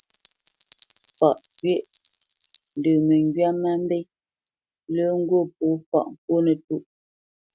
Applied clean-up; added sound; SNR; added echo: neural mask model RNNoise.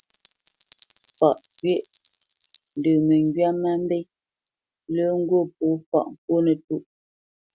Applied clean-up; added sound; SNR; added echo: none; Chime; -2 dB; none.